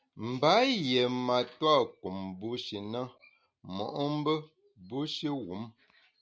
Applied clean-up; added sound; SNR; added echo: none; none; none; none.